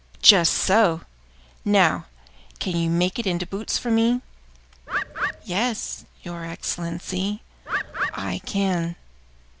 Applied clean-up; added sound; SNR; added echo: none; Bird; 3 dB; none.